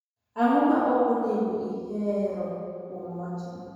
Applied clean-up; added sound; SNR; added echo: none; none; none; reverberation time 1.9 s.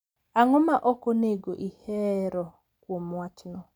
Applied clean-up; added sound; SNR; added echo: none; none; none; none.